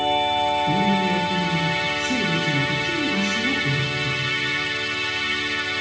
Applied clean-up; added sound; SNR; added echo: none; Musical instrument; -5 dB; reverberation time 1.1 s.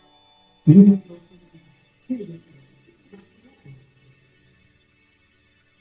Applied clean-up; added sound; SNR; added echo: neural mask model DeepFilterNet 3.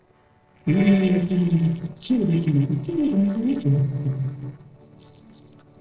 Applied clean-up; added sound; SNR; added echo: neural separator model SepFormer DNS4.